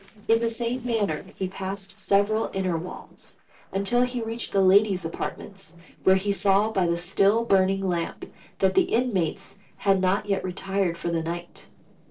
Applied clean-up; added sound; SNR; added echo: neural separator model SepFormer DNS4.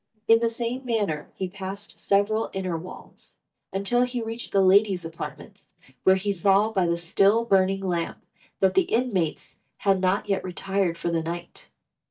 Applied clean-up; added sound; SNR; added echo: neural mask model DeepFilterNet 3.